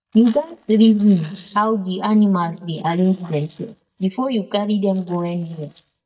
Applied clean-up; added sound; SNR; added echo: neural mask model DeepFilterNet 3.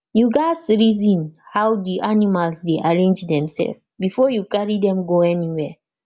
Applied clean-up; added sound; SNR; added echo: none; none; none; none.